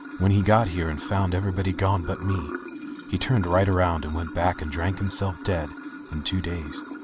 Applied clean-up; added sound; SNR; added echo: none; Sink (filling or washing) / Water; 12 dB; none.